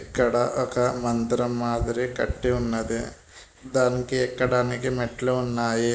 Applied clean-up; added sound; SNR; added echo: none; none; none; none.